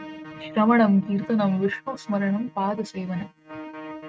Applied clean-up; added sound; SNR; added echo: neural mask model RNNoise.